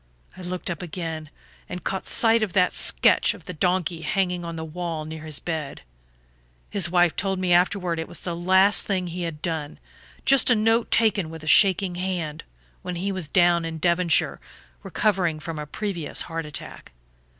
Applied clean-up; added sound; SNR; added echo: none; none; none; none.